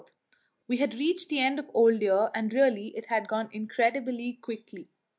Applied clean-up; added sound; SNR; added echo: none; none; none; none.